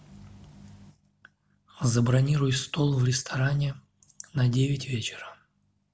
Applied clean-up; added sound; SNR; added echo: none; none; none; none.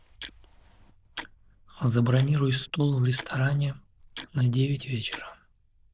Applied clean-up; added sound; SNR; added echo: neural diffusion model UNIVERSE++.